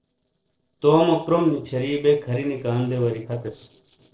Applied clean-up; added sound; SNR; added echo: neural separator model SepFormer DNS4.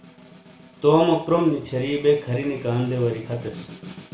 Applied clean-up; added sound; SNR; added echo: none; Snare drum; 19 dB; reverberation time 0.5 s.